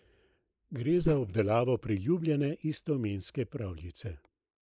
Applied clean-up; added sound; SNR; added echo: neural mask model Resemble Enhance denoiser.